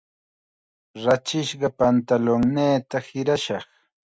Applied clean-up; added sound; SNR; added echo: none; none; none; none.